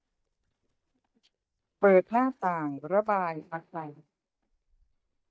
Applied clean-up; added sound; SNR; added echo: neural mask model DeepFilterNet 3.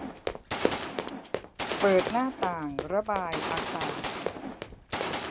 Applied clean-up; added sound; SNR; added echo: none; Run + Gunshot, gunfire; 1 dB; none.